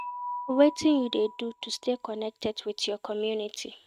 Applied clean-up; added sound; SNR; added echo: neural mask model RNNoise.